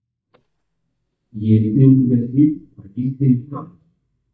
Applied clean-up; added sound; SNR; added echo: neural mask model DeepFilterNet 3.